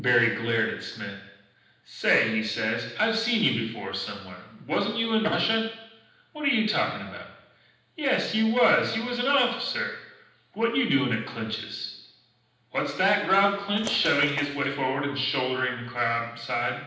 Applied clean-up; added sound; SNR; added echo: none; Bird; 12 dB; reverberation time 0.9 s.